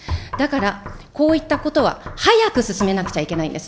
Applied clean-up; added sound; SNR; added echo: none; Knock; 14 dB; none.